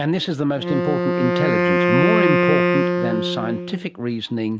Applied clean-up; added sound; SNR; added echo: none; Wind instrument, woodwind instrument; -3 dB; none.